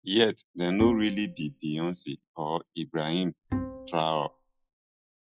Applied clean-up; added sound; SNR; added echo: classical method log-MMSE.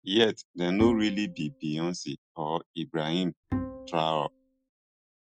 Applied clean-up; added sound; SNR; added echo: neural mask model RNNoise.